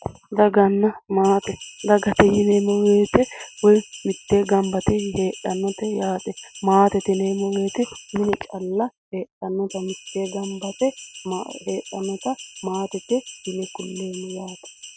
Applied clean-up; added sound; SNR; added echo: none; Bell; 19 dB; none.